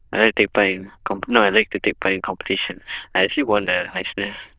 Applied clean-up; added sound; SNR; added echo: neural diffusion model UNIVERSE++.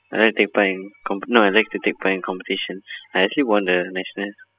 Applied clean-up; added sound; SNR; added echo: classical method spectral subtraction.